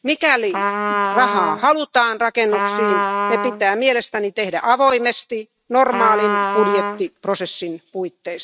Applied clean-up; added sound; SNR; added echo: neural mask model RNNoise.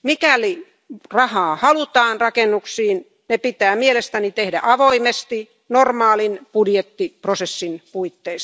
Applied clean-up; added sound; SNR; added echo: none; none; none; none.